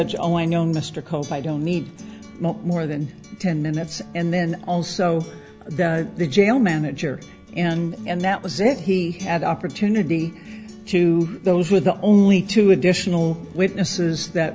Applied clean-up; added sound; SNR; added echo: none; Acoustic guitar; 20 dB; none.